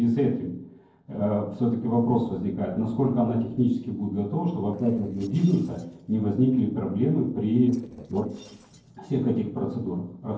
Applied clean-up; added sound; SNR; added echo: neural separator model SepFormer DNS4.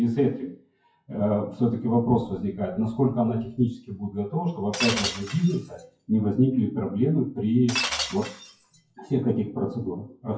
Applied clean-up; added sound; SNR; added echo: classical method WPE with log-MMSE.